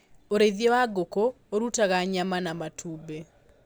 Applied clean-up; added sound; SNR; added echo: none; none; none; none.